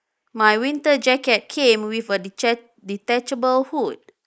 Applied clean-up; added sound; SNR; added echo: neural mask model Resemble Enhance denoiser.